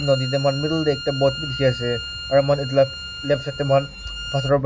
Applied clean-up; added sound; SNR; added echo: none; Bowed string instrument; 11 dB; none.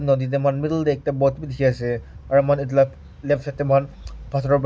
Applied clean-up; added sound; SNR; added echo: none; none; none; none.